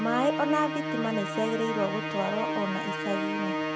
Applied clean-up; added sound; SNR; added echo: none; Musical instrument; 1 dB; none.